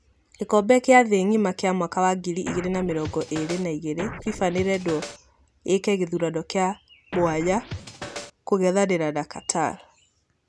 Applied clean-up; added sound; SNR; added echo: none; Scratching (performance technique); 12 dB; none.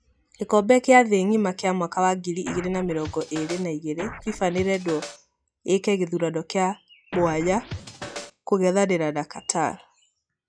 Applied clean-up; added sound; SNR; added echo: classical method log-MMSE.